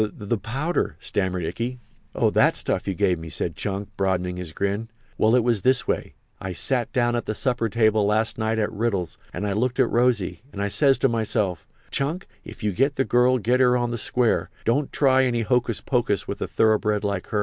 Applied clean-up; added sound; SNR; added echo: none; none; none; none.